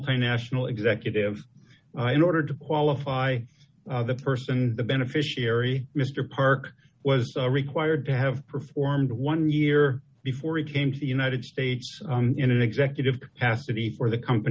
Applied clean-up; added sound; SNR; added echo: none; none; none; none.